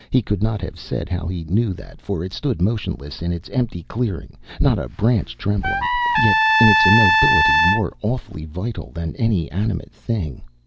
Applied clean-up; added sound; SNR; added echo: none; Trumpet; -3 dB; none.